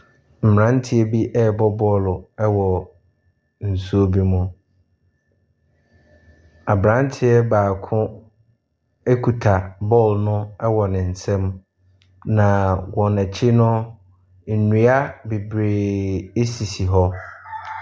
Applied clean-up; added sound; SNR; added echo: none; none; none; none.